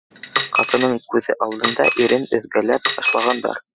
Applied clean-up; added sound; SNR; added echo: classical method Wiener filter.